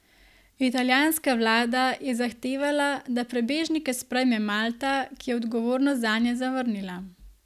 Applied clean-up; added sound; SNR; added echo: none; none; none; none.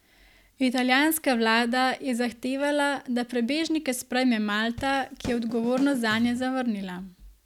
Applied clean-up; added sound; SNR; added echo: none; Drum kit; 15 dB; none.